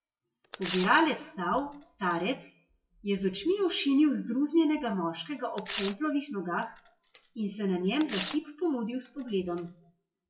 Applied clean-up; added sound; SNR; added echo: classical method WPE with log-MMSE.